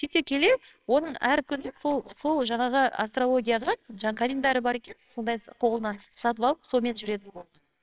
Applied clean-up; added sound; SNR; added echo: neural separator model SepFormer WHAMR!.